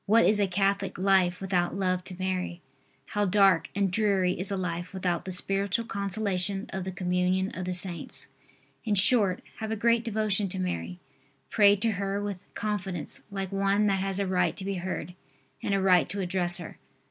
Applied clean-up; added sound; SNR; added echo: none; none; none; none.